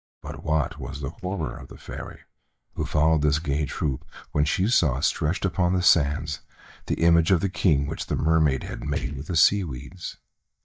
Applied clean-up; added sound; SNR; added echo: neural mask model DeepFilterNet 3.